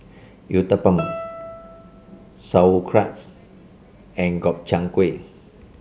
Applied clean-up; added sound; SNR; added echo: none; Guitar; 15 dB; none.